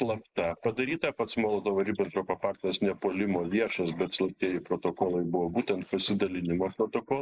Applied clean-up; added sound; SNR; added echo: neural mask model Resemble Enhance denoiser.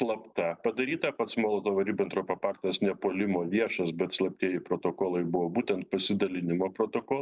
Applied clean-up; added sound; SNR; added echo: none; none; none; none.